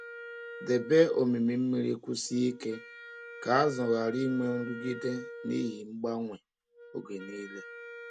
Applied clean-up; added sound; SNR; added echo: none; Wind instrument, woodwind instrument; 15 dB; none.